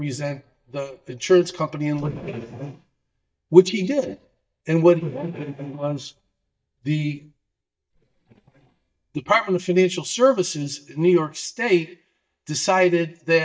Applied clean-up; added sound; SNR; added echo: neural mask model DeepFilterNet 3.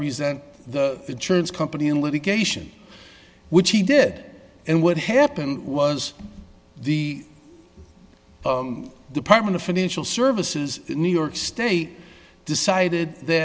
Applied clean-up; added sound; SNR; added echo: none; none; none; none.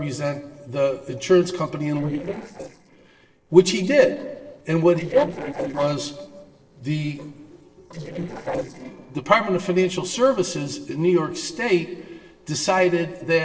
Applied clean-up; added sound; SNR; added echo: neural separator model SepFormer DNS4.